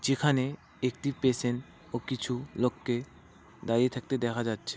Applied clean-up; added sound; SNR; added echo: none; none; none; none.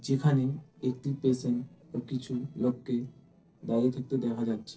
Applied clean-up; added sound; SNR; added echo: neural separator model SepFormer DNS4.